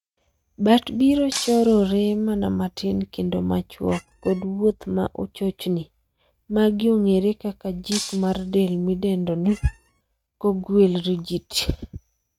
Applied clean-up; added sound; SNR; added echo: neural mask model RNNoise.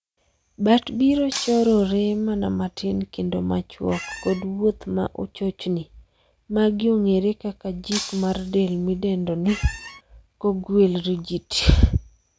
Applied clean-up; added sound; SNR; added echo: none; Squeak + Shatter; 12 dB; none.